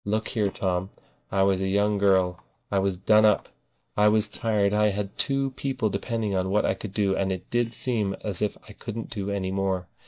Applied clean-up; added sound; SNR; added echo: neural mask model DeepFilterNet 3.